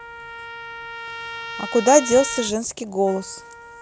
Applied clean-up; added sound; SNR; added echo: none; Trumpet; 12 dB; none.